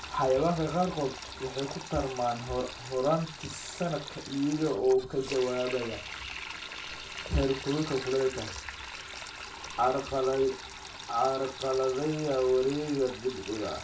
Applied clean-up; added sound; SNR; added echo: none; Sink (filling or washing); 12 dB; reverberation time 0.2 s.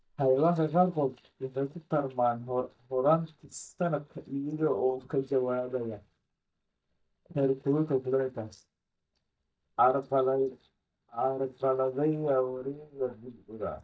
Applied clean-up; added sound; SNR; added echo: neural mask model DeepFilterNet 3.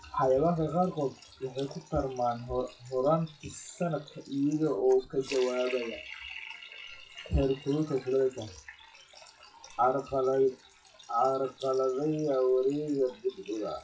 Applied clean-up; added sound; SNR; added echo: classical method WPE with log-MMSE.